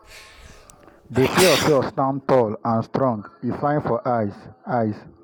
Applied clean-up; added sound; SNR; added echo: none; Sneeze; 6 dB; none.